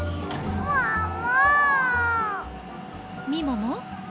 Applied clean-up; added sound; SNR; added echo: none; Mechanisms; 9 dB; none.